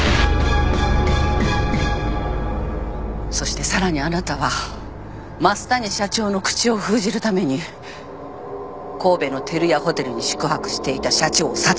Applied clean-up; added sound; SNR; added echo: none; none; none; none.